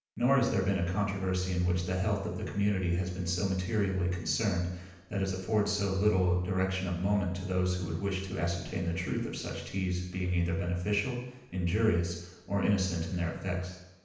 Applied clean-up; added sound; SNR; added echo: none; none; none; reverberation time 0.9 s.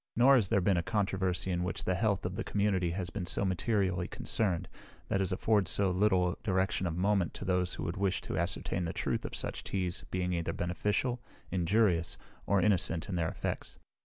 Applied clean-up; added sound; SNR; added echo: none; none; none; none.